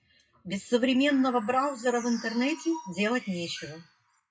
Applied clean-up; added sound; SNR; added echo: classical method WPE with log-MMSE.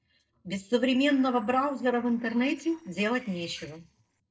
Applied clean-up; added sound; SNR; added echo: neural separator model SepFormer DNS4.